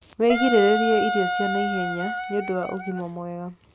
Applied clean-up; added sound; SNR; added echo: none; Wind instrument, woodwind instrument; 3 dB; none.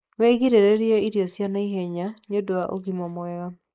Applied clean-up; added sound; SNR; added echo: neural mask model Resemble Enhance denoiser.